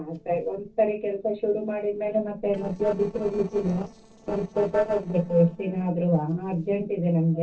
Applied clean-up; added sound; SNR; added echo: neural separator model SepFormer DNS4.